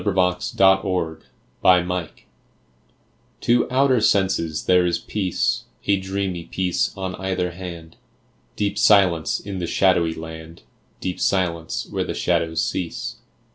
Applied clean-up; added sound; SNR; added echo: none; none; none; none.